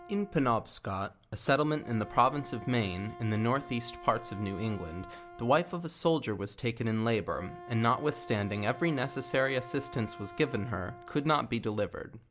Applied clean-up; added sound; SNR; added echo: none; Wind instrument, woodwind instrument; 17 dB; none.